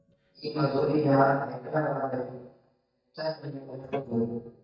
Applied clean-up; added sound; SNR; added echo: neural mask model DeepFilterNet 3.